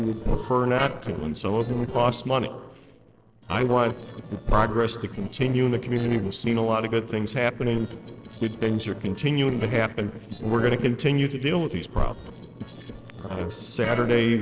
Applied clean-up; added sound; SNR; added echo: neural separator model SepFormer DNS4.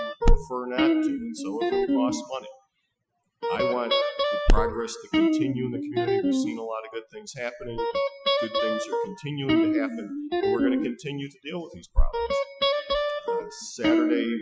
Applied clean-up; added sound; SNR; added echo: classical method Wiener filter.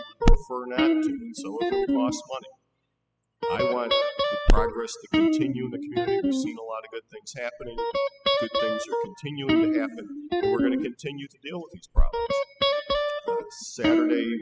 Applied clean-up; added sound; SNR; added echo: classical method spectral subtraction.